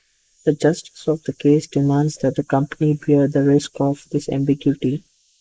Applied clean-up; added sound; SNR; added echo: neural mask model Resemble Enhance denoiser.